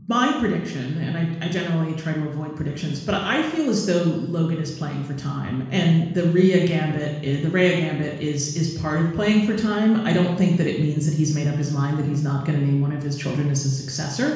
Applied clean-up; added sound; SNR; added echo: none; none; none; reverberation time 1.1 s.